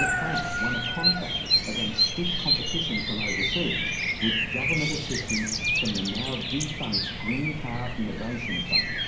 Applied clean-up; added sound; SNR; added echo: none; Bird vocalization, bird call, bird song; -5 dB; reverberation time 0.6 s.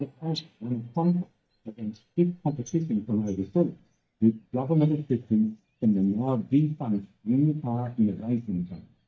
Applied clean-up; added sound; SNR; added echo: neural mask model DeepFilterNet 3.